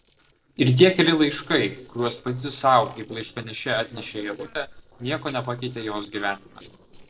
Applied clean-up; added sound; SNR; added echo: neural separator model SepFormer DNS4.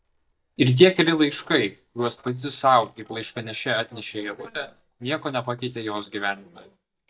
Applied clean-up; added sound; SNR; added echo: neural mask model DeepFilterNet 3.